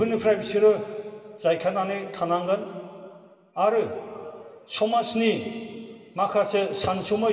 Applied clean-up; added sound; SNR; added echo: none; none; none; reverberation time 2.3 s.